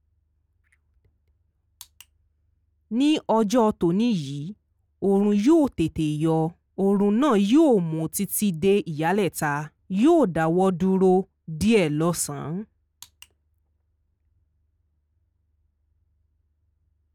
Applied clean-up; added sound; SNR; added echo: none; none; none; none.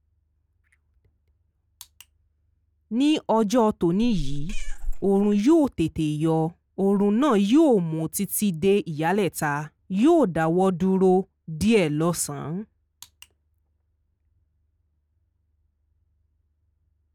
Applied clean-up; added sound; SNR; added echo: none; Meow; 2 dB; none.